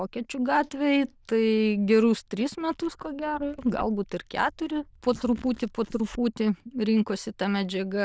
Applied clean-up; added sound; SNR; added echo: neural diffusion model UNIVERSE++.